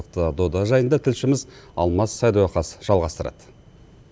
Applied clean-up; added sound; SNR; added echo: none; none; none; none.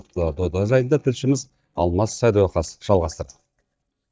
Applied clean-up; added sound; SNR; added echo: neural mask model DeepFilterNet 3.